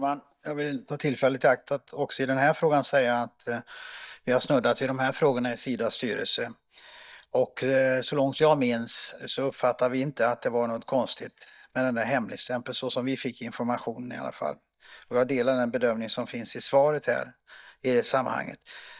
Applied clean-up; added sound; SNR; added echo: neural mask model DeepFilterNet 3.